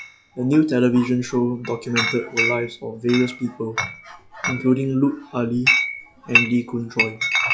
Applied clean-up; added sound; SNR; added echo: classical method log-MMSE.